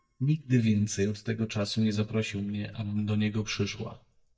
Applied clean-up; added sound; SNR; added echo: neural mask model DeepFilterNet 3.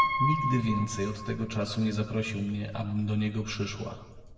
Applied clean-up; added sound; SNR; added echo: none; Piano; 4 dB; reverberation time 1.0 s.